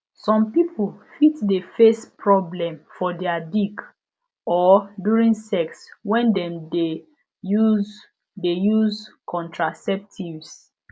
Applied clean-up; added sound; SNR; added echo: none; none; none; none.